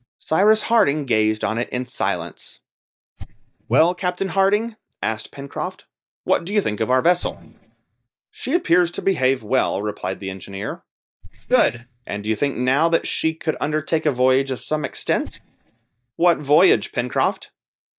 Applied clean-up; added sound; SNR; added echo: neural mask model DeepFilterNet 3.